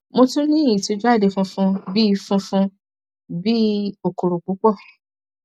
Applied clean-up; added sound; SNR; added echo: none; none; none; none.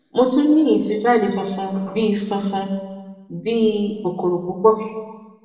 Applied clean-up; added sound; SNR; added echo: none; none; none; reverberation time 1.1 s.